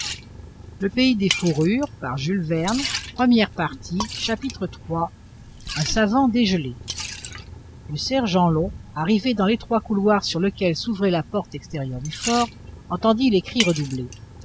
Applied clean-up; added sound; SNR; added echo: none; Liquid; 11 dB; none.